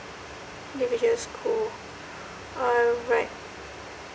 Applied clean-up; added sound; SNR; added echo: none; none; none; none.